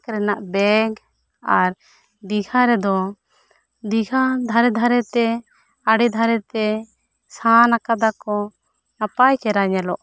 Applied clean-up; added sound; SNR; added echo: none; none; none; none.